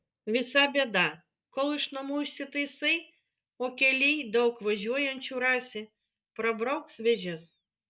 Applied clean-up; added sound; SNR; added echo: neural mask model DeepFilterNet 3.